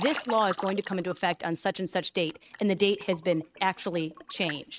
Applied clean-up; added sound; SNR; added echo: neural mask model RNNoise.